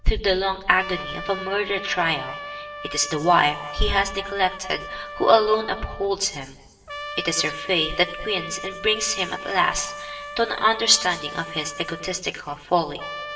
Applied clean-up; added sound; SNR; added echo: none; Trumpet; 12 dB; reverberation time 2.3 s.